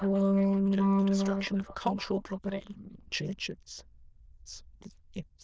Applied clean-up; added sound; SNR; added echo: neural diffusion model UNIVERSE++.